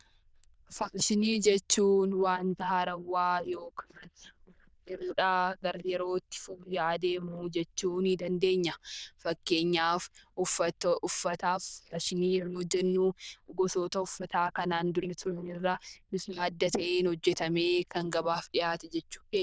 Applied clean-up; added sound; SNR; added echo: neural diffusion model UNIVERSE++.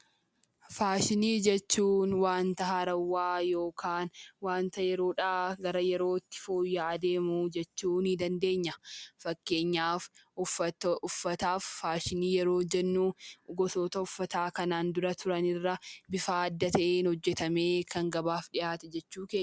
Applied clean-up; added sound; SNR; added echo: none; none; none; none.